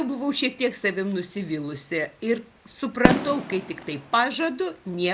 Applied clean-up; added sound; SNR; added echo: none; Fireworks; 4 dB; none.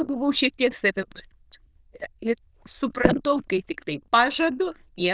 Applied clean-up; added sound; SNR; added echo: neural diffusion model UNIVERSE++.